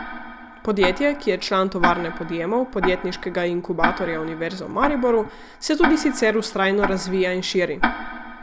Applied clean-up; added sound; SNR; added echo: none; Tick-tock; 6 dB; none.